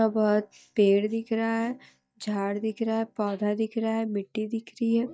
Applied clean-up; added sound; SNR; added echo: neural mask model DeepFilterNet 3.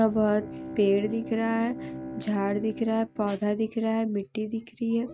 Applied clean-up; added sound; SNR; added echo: neural mask model RNNoise.